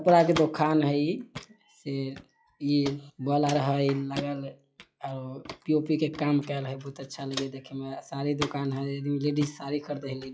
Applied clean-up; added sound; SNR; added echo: classical method log-MMSE.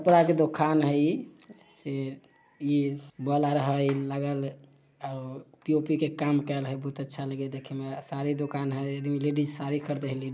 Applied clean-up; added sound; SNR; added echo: none; none; none; none.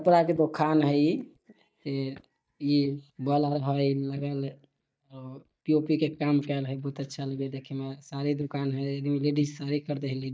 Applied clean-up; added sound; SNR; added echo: neural mask model DeepFilterNet 3.